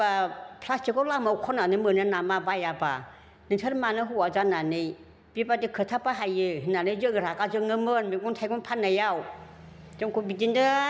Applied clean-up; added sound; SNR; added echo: none; none; none; none.